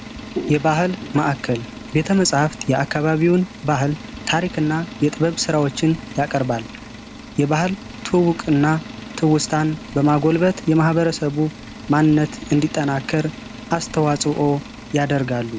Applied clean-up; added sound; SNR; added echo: none; Engine; 15 dB; none.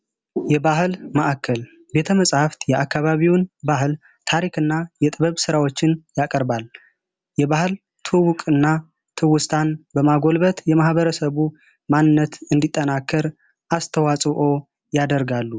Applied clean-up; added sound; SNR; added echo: none; none; none; none.